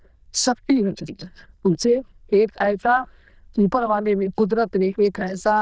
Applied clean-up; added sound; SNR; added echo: neural diffusion model UNIVERSE++.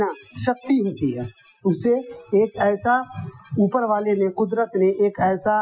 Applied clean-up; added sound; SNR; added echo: classical method Wiener filter.